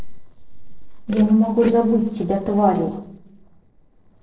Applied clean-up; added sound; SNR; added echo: neural separator model SepFormer DNS4.